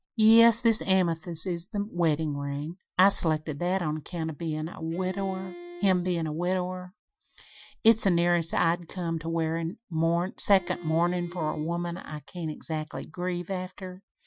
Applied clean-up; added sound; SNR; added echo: classical method Wiener filter.